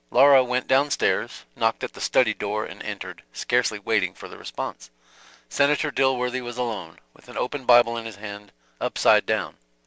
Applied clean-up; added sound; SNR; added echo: none; none; none; none.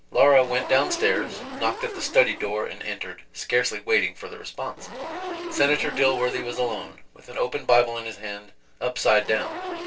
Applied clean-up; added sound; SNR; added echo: none; Zipper (clothing); 12 dB; reverberation time 0.2 s.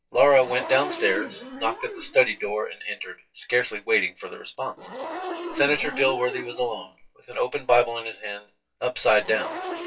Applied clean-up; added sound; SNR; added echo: classical method WPE with log-MMSE.